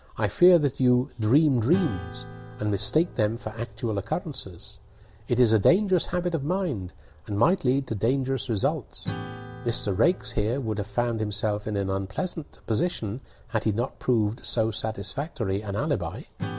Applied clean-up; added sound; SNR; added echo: none; Acoustic guitar / Strum; 17 dB; none.